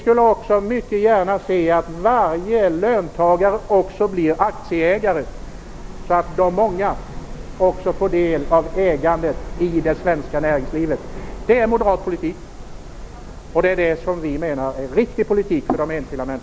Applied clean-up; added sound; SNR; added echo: none; Subway, metro, underground; 13 dB; none.